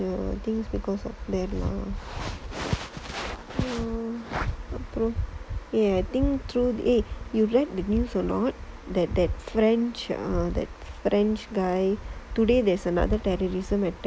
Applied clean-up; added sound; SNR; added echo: none; none; none; none.